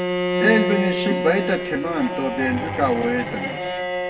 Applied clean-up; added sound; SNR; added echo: none; Bowed string instrument; 2 dB; reverberation time 1.1 s.